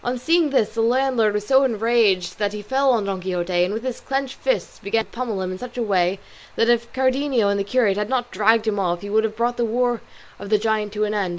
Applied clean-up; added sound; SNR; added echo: none; none; none; none.